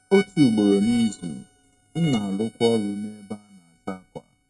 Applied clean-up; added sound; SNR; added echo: neural mask model RNNoise.